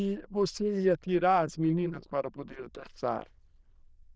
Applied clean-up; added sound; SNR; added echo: neural diffusion model UNIVERSE++.